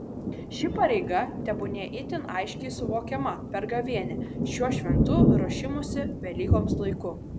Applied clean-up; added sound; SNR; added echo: none; Thunder; -3 dB; none.